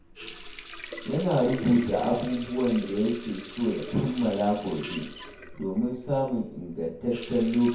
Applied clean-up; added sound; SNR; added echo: none; Water tap, faucet; 13 dB; reverberation time 0.6 s.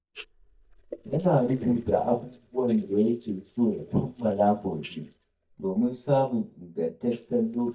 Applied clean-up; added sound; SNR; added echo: neural mask model DeepFilterNet 3.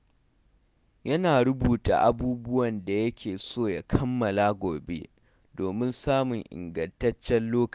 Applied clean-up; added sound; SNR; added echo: none; none; none; none.